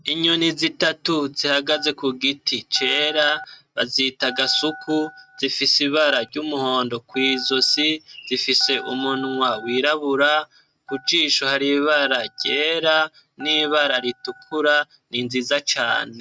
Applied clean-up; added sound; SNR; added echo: neural mask model RNNoise.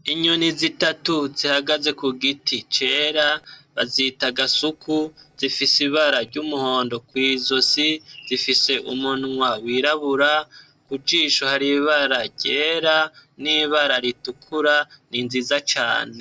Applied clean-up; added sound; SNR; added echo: neural separator model SepFormer DNS4.